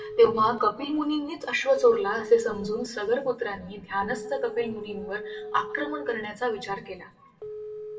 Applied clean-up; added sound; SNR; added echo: none; Telephone; 13 dB; reverberation time 0.7 s.